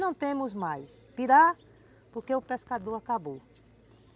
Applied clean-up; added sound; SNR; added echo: none; none; none; none.